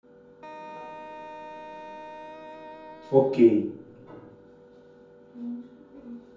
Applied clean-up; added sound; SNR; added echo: none; Wind instrument, woodwind instrument; 14 dB; reverberation time 0.6 s.